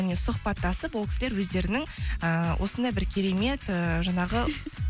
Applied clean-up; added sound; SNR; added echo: none; none; none; none.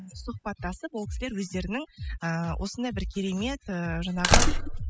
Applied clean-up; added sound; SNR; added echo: classical method spectral subtraction.